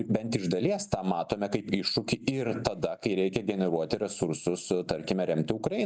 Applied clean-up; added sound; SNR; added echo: none; none; none; none.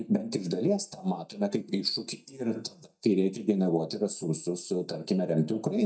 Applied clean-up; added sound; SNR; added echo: neural mask model DeepFilterNet 3.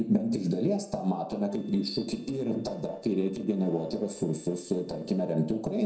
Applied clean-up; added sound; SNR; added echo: neural separator model SepFormer DNS4.